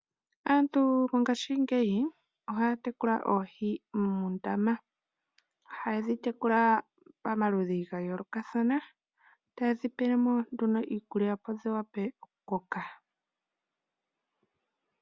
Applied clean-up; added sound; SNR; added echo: none; none; none; none.